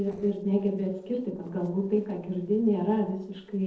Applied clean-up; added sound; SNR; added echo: neural separator model SepFormer DNS4.